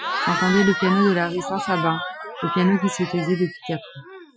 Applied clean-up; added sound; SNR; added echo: classical method Wiener filter.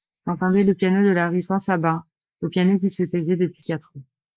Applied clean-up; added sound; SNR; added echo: neural mask model Resemble Enhance denoiser.